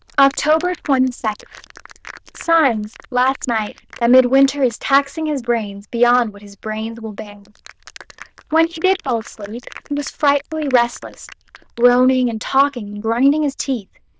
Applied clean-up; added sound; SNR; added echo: neural diffusion model UNIVERSE++.